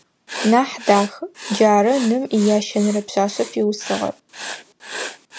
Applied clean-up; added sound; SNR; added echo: none; Writing; 14 dB; none.